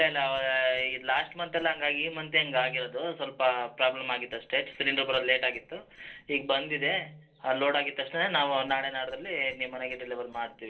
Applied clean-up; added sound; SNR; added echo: neural separator model SepFormer DNS4.